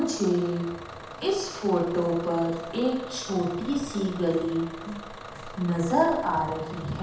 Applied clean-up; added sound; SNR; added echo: none; Bus / Engine; 14 dB; reverberation time 0.8 s.